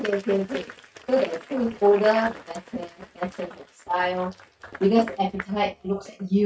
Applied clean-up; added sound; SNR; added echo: neural mask model RNNoise.